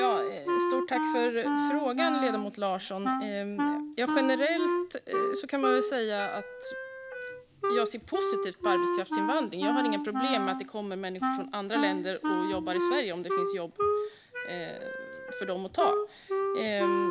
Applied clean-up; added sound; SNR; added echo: none; Wind instrument, woodwind instrument; -2 dB; none.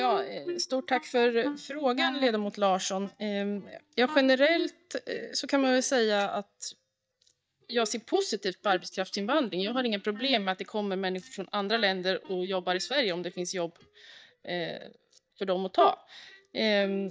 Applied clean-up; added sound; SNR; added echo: neural mask model DeepFilterNet 3.